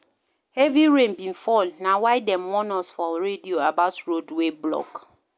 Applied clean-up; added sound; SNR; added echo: none; none; none; none.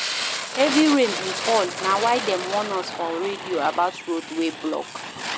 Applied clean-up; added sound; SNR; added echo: none; Fire; 6 dB; none.